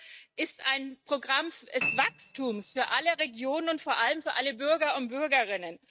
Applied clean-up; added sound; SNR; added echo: neural mask model RNNoise.